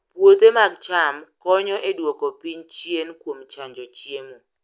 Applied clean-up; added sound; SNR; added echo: none; none; none; none.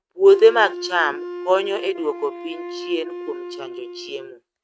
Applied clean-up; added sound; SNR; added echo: neural mask model RNNoise.